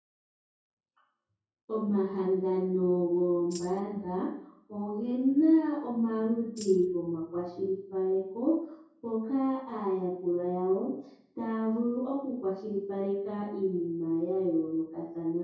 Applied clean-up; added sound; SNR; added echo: none; Tambourine; 19 dB; reverberation time 0.6 s.